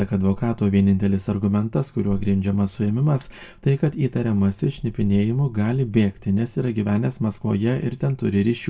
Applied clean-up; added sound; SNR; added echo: none; none; none; reverberation time 0.1 s.